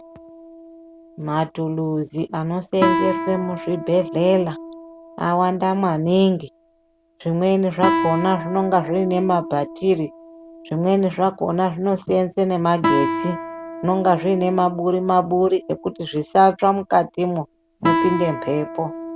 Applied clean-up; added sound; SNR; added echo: none; Guitar; 8 dB; none.